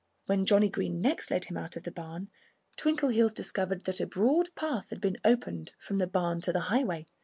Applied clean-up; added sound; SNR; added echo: none; none; none; none.